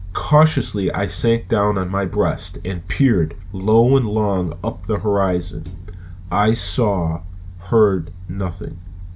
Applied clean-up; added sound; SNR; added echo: none; none; none; none.